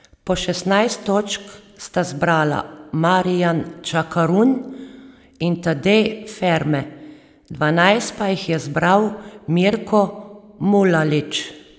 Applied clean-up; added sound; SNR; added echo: none; none; none; none.